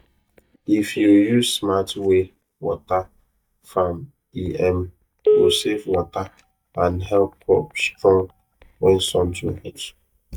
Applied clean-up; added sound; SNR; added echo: neural mask model DeepFilterNet 3.